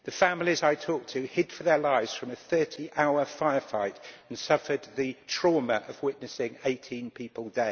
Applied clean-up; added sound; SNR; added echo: none; none; none; none.